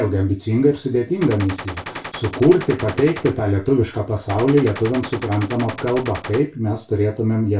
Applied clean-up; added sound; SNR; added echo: none; Gunshot, gunfire; 12 dB; reverberation time 0.3 s.